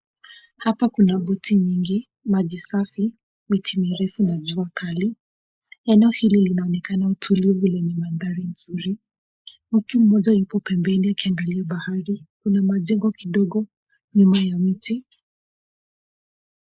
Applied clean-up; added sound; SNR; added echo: neural mask model Resemble Enhance denoiser.